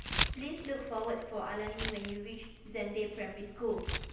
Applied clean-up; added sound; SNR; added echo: none; Keys jangling; -5 dB; reverberation time 0.9 s.